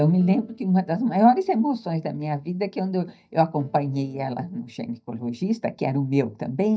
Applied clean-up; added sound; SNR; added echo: neural mask model DeepFilterNet 3.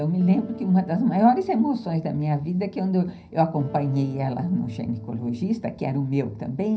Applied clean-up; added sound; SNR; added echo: none; Electric guitar / Strum; 18 dB; reverberation time 0.4 s.